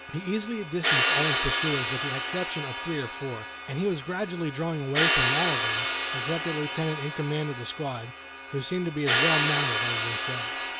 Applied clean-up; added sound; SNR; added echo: none; Crash cymbal; -3 dB; none.